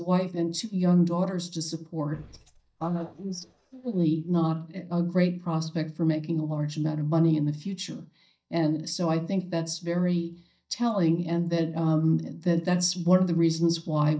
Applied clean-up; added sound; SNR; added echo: neural mask model DeepFilterNet 3.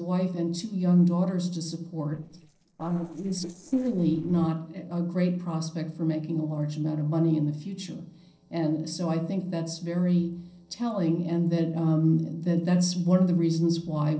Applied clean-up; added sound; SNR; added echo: neural separator model SepFormer DNS4.